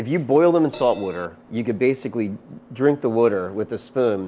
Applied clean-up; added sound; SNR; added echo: none; Crash cymbal; 17 dB; none.